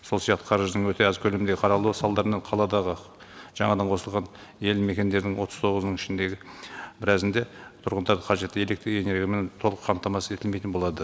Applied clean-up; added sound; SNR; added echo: none; none; none; none.